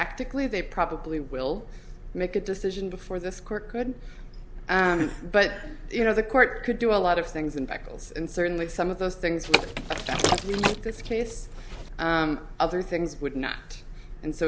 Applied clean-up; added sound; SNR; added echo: none; Liquid; 1 dB; none.